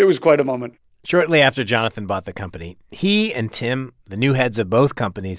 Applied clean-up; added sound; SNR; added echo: none; none; none; none.